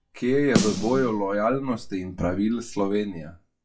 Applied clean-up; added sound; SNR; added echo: classical method WPE with log-MMSE.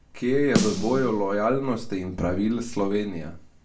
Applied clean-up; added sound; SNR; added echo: none; Snare drum; 7 dB; reverberation time 0.3 s.